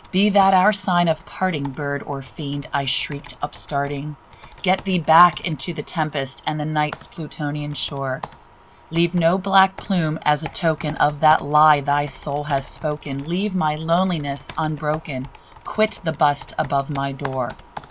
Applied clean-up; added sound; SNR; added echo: none; Computer keyboard; 19 dB; none.